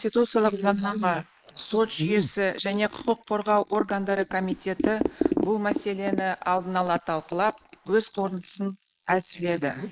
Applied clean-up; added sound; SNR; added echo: neural mask model Resemble Enhance denoiser.